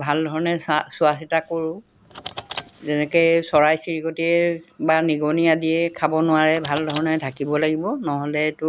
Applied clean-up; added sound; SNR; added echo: none; Car; 19 dB; none.